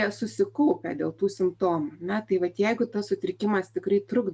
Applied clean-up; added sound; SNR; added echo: none; none; none; none.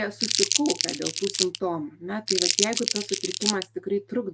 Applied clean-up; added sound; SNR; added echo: none; Crumpling, crinkling; -1 dB; none.